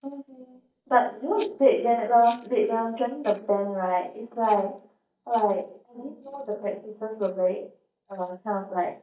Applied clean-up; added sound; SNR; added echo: neural mask model DeepFilterNet 3.